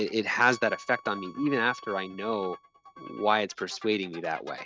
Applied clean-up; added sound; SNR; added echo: neural mask model RNNoise.